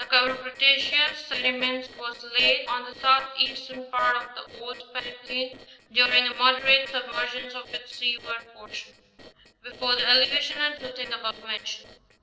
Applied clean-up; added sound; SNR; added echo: neural separator model SepFormer DNS4.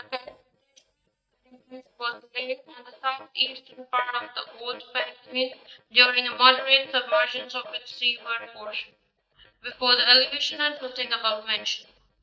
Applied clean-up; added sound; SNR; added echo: neural mask model DeepFilterNet 3.